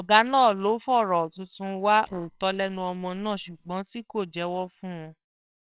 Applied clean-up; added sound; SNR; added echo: neural separator model SepFormer WHAMR!.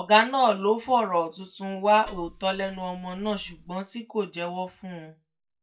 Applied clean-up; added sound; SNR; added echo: neural mask model DeepFilterNet 3.